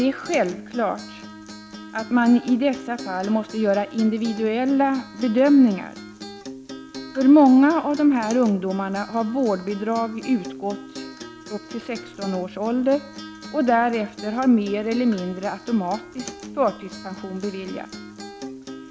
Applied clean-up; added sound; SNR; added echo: none; Acoustic guitar; 16 dB; none.